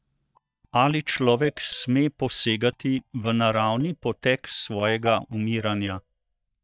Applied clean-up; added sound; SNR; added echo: neural mask model DeepFilterNet 3.